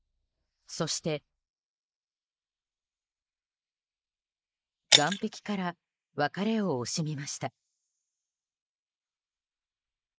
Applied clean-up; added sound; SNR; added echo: neural mask model Resemble Enhance denoiser.